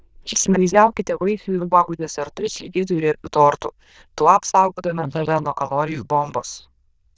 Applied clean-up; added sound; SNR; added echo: neural diffusion model UNIVERSE++.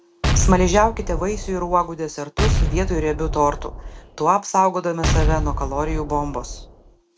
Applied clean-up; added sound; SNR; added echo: none; Explosion; 1 dB; none.